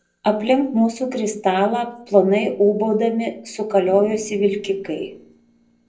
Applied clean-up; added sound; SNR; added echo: neural separator model SepFormer DNS4.